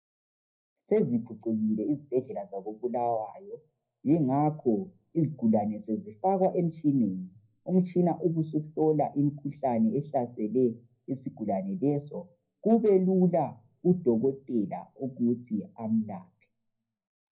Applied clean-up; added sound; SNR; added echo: none; none; none; reverberation time 0.5 s.